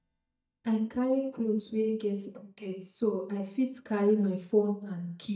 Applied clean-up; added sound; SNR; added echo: neural mask model DeepFilterNet 3.